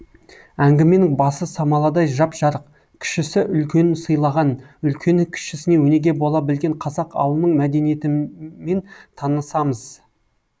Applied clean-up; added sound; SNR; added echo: none; none; none; none.